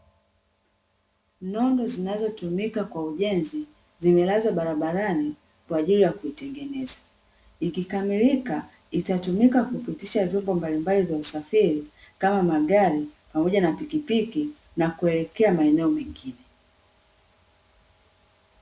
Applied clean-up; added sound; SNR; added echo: none; none; none; none.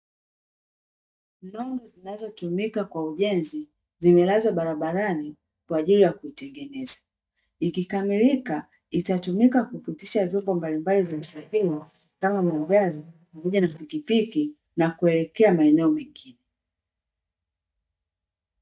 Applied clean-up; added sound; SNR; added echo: neural mask model DeepFilterNet 3.